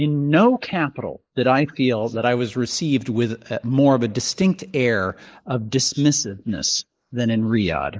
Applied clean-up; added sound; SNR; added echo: neural mask model Resemble Enhance denoiser.